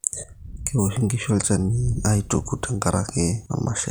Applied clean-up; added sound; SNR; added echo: none; Wind; 13 dB; none.